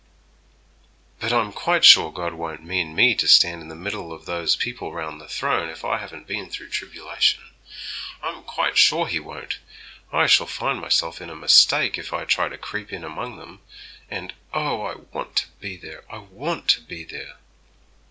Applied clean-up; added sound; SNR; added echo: none; none; none; none.